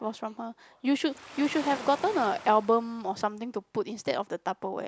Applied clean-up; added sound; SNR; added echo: none; Waves, surf; 15 dB; none.